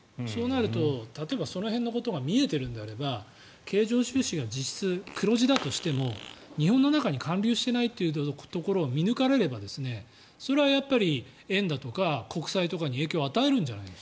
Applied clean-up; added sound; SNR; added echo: none; Fart; 19 dB; none.